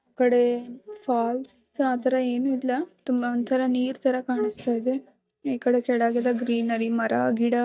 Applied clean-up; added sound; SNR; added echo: neural mask model DeepFilterNet 3.